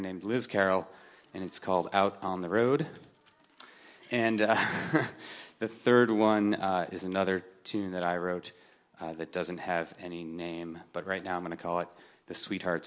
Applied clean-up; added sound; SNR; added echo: none; none; none; none.